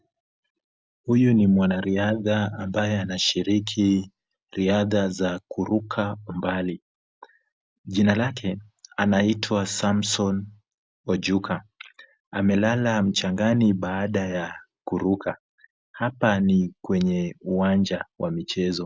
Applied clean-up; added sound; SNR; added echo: none; none; none; none.